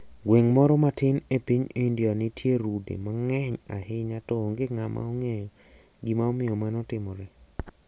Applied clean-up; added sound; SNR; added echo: none; none; none; none.